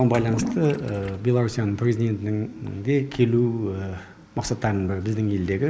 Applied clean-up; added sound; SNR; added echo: none; Toilet flush / Liquid; 15 dB; none.